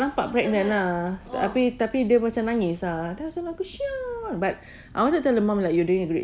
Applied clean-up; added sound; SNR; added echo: none; none; none; none.